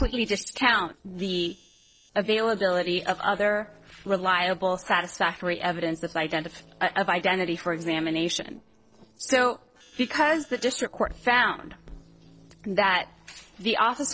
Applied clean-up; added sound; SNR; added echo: neural separator model SepFormer DNS4.